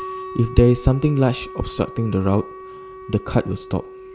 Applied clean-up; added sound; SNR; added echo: none; Wind instrument, woodwind instrument; 15 dB; none.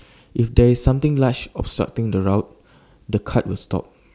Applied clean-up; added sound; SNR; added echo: none; none; none; none.